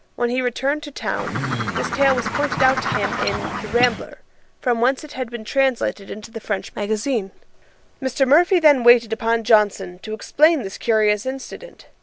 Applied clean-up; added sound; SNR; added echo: none; Bird; 3 dB; none.